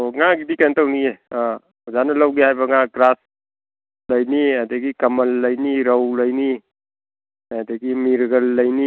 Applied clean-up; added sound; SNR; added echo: none; none; none; none.